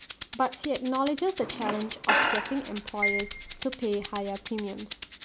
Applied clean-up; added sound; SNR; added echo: none; Squeak / Screech + Rattle (instrument); -4 dB; none.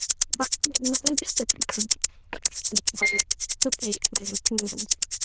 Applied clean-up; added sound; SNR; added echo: neural diffusion model UNIVERSE++.